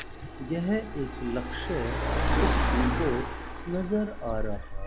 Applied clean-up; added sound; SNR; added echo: none; Car; -3 dB; none.